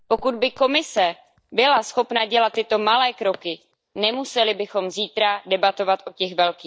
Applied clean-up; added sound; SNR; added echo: neural mask model DeepFilterNet 3.